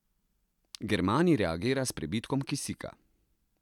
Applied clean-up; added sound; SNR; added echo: none; none; none; none.